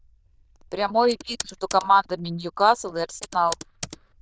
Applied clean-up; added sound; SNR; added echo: neural diffusion model UNIVERSE++.